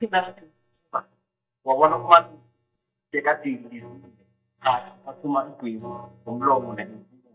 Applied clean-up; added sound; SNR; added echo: neural mask model DeepFilterNet 3.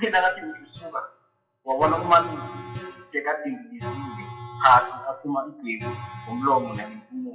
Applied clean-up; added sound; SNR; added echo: classical method WPE with log-MMSE.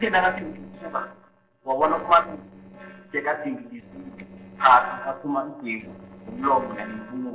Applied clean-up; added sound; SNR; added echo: neural separator model SepFormer DNS4.